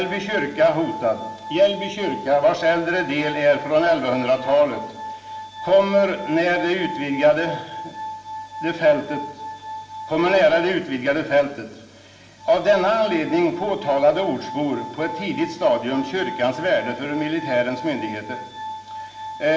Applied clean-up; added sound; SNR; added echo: none; Glass; 13 dB; reverberation time 1.9 s.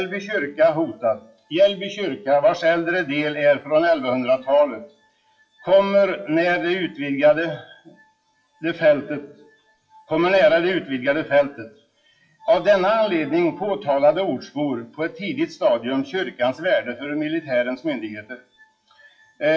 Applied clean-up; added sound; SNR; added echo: classical method WPE with log-MMSE.